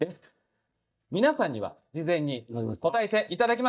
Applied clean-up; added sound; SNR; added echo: neural mask model DeepFilterNet 3.